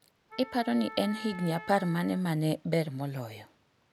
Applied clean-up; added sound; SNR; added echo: none; Wind instrument, woodwind instrument; 15 dB; none.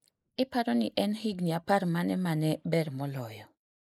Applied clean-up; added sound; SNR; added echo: neural mask model Resemble Enhance denoiser.